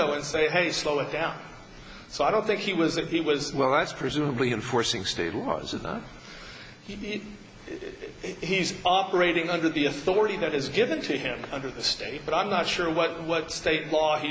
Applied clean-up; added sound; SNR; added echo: none; none; none; none.